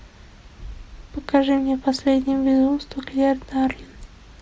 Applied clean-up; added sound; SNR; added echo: none; none; none; none.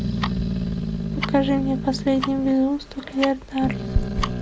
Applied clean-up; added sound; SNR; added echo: none; Growling + Tick-tock; 2 dB; none.